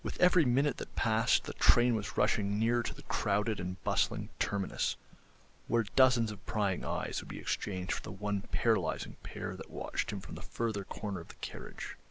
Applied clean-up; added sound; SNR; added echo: none; none; none; none.